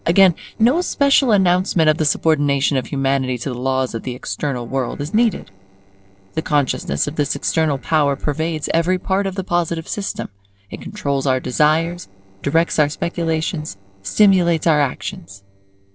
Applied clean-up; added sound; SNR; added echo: neural separator model SepFormer DNS4.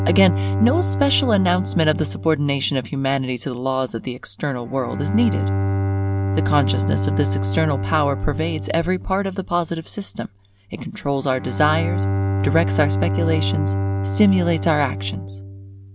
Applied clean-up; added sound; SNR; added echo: none; Bowed string instrument; 2 dB; none.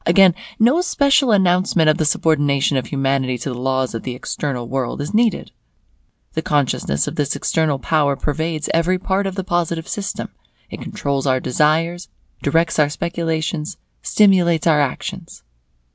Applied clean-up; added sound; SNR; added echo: none; none; none; none.